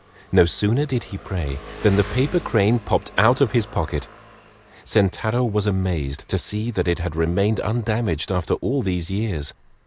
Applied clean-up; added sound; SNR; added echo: none; Engine; 20 dB; none.